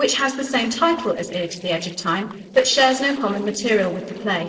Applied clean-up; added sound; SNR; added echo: neural separator model SepFormer DNS4.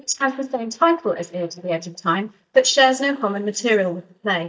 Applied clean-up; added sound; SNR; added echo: neural mask model DeepFilterNet 3.